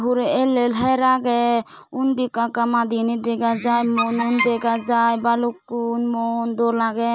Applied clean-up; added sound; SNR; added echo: none; none; none; none.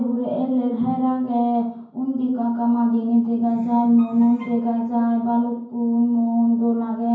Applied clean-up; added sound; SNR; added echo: none; none; none; reverberation time 0.9 s.